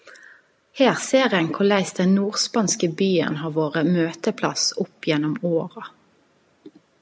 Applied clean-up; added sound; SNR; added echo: none; none; none; none.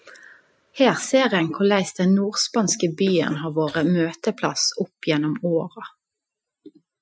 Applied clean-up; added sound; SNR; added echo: classical method Wiener filter.